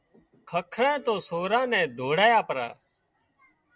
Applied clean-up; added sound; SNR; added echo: none; none; none; none.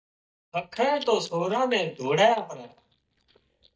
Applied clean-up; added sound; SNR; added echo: neural mask model DeepFilterNet 3.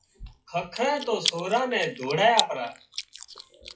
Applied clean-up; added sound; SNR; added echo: classical method WPE with log-MMSE.